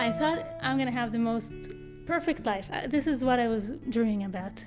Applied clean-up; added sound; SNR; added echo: none; none; none; none.